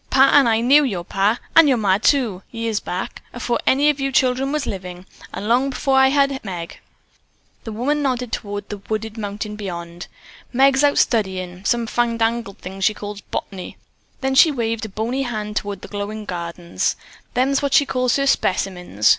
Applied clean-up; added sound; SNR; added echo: none; none; none; none.